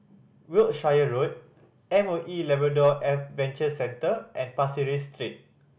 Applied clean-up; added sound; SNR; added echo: none; none; none; none.